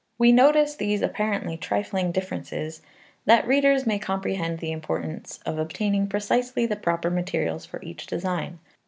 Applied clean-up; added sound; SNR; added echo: none; none; none; none.